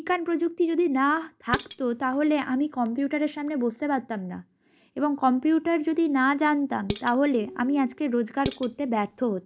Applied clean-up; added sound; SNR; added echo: none; Dishes, pots, and pans; 12 dB; none.